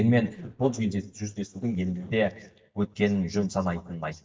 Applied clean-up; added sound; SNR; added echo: neural mask model DeepFilterNet 3.